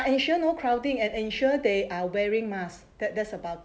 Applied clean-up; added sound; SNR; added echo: none; none; none; none.